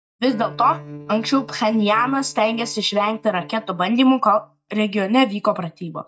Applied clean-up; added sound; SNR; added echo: neural mask model DeepFilterNet 3.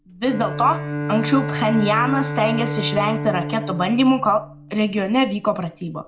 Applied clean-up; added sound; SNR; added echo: none; Bowed string instrument; 7 dB; reverberation time 0.3 s.